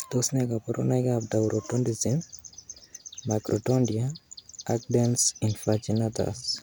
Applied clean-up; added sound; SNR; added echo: none; none; none; none.